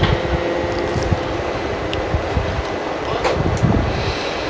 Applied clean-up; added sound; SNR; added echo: none; Bowed string instrument; 10 dB; none.